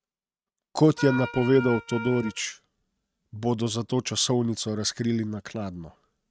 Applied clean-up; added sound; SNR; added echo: neural mask model RNNoise.